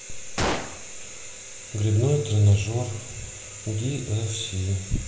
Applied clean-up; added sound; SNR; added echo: none; Gunshot, gunfire; 8 dB; reverberation time 1.7 s.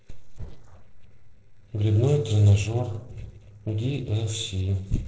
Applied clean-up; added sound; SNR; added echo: neural separator model SepFormer DNS4.